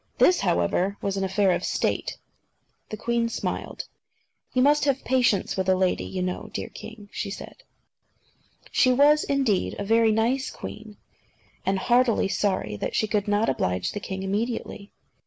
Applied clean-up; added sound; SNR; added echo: none; none; none; none.